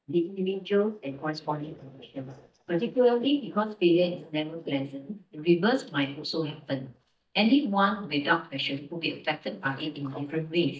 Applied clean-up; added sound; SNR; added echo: neural mask model DeepFilterNet 3.